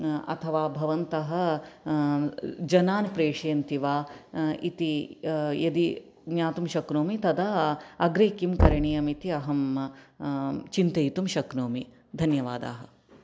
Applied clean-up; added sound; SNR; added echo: none; Knock; 2 dB; none.